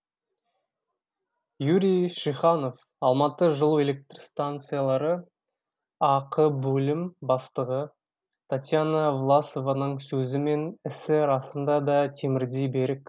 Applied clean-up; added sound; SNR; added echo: none; none; none; none.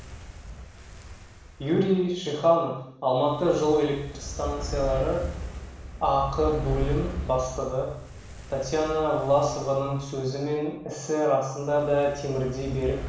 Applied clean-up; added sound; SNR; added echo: none; Fire; 10 dB; reverberation time 0.7 s.